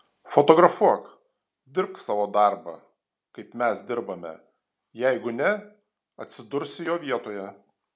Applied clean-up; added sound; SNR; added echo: none; none; none; none.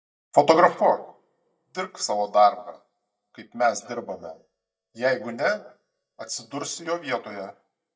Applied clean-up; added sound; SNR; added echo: neural mask model DeepFilterNet 3.